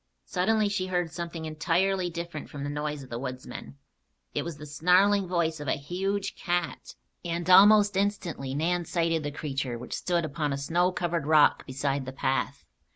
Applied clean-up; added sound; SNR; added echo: none; none; none; none.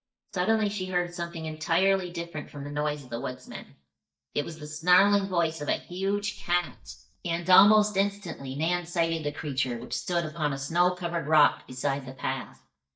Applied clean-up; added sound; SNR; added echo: neural mask model DeepFilterNet 3.